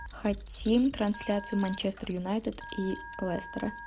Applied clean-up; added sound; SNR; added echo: none; Telephone + Coin (dropping); 14 dB; none.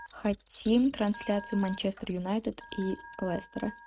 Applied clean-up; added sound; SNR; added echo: neural mask model RNNoise.